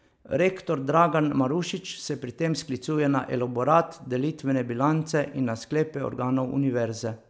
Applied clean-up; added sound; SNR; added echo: none; none; none; none.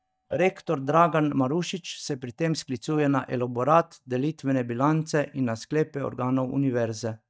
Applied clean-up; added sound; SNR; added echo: neural mask model DeepFilterNet 3.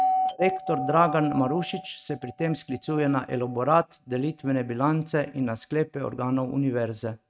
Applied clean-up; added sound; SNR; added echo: neural mask model RNNoise.